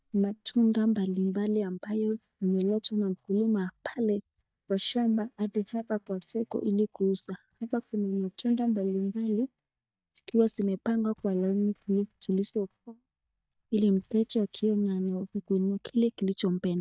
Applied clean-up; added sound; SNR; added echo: neural mask model DeepFilterNet 3.